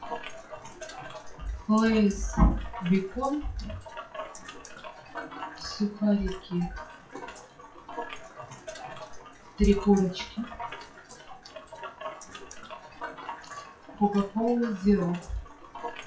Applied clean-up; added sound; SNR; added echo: classical method WPE with log-MMSE.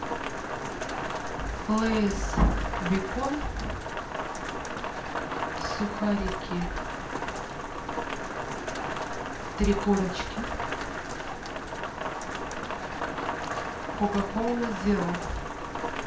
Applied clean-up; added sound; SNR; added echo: none; Rain; 2 dB; reverberation time 0.3 s.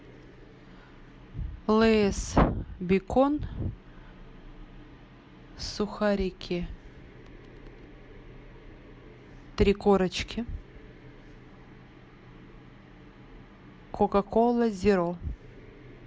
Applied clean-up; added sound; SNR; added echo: none; none; none; none.